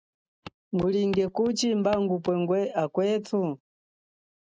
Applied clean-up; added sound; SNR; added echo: neural mask model RNNoise.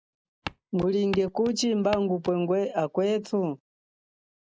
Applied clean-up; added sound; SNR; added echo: none; Walk, footsteps; 12 dB; none.